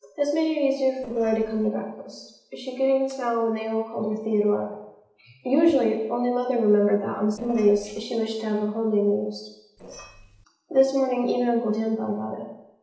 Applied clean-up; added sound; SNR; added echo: neural separator model SepFormer DNS4.